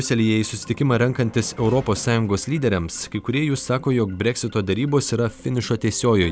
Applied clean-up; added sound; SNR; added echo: none; none; none; none.